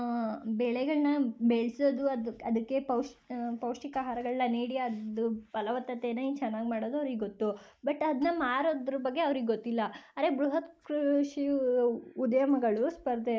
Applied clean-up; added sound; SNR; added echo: neural mask model Resemble Enhance denoiser.